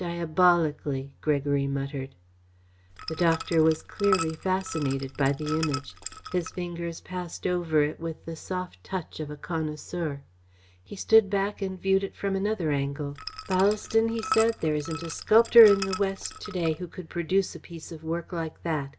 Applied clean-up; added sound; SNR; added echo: none; Liquid; 10 dB; none.